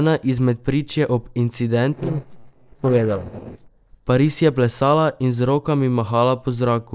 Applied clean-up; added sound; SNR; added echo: neural separator model SepFormer DNS4.